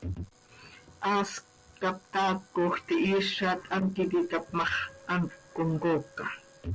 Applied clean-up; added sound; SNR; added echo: none; none; none; none.